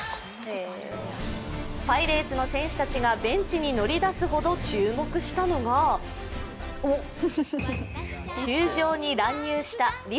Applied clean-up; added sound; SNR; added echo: none; none; none; none.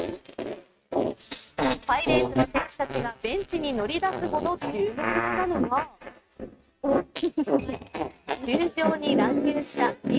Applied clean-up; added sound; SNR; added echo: neural mask model RNNoise.